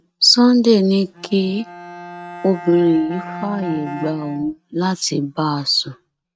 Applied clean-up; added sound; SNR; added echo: neural mask model RNNoise.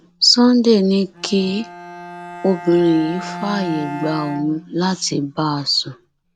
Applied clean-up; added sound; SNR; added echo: none; Bowed string instrument; 15 dB; none.